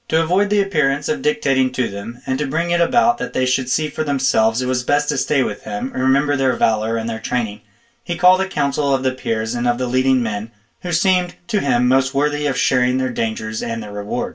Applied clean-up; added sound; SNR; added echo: none; none; none; reverberation time 0.1 s.